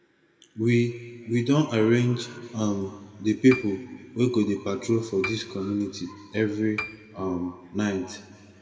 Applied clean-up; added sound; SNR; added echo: none; Piano; 15 dB; reverberation time 1.7 s.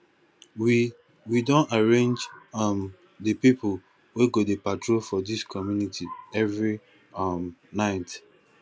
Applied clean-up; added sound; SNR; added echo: none; none; none; none.